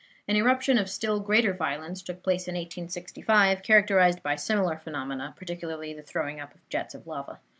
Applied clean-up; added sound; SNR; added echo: none; none; none; none.